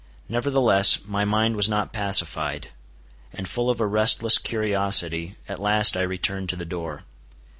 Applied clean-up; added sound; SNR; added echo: none; none; none; none.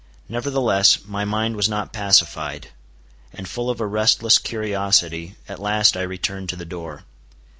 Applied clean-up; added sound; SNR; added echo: none; Glass; 17 dB; none.